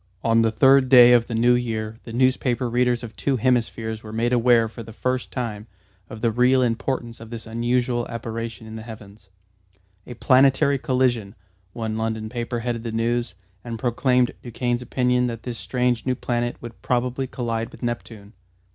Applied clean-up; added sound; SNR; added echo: none; none; none; none.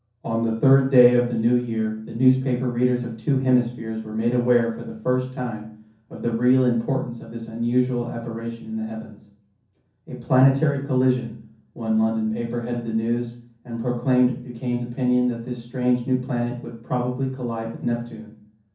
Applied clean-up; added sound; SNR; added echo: none; none; none; reverberation time 0.6 s.